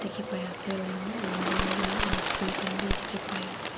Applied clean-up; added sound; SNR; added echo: none; Bird; -4 dB; none.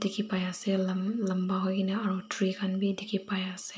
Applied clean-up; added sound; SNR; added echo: none; none; none; none.